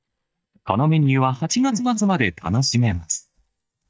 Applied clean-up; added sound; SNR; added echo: neural mask model DeepFilterNet 3.